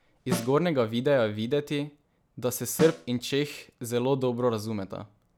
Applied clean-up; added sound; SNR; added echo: none; Snare drum; 12 dB; none.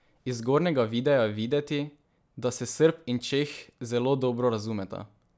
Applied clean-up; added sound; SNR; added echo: none; none; none; none.